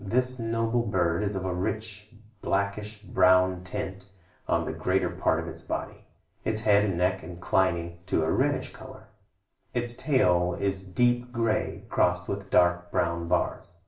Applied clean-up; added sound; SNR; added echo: none; none; none; reverberation time 0.4 s.